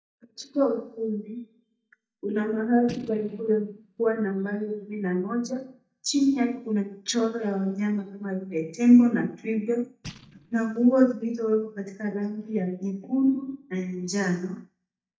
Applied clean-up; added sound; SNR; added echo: neural mask model DeepFilterNet 3.